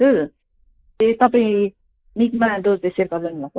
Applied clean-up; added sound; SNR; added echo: neural mask model Resemble Enhance denoiser.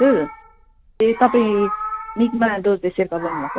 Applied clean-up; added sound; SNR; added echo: none; Meow; 12 dB; none.